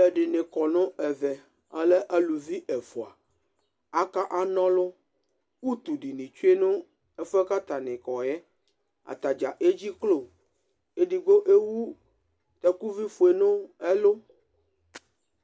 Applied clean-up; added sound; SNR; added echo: none; none; none; none.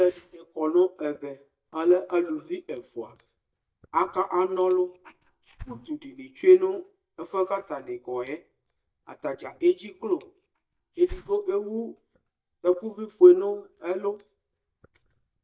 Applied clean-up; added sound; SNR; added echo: neural mask model DeepFilterNet 3.